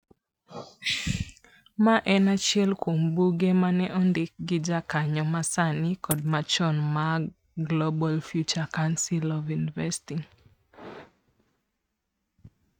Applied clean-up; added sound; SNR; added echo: neural mask model RNNoise.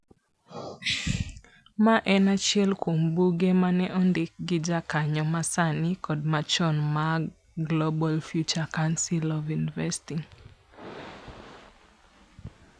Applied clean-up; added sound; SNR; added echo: none; none; none; none.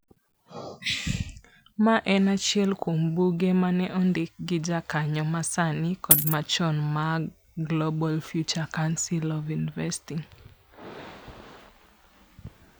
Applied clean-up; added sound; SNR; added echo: none; Coin (dropping); -5 dB; none.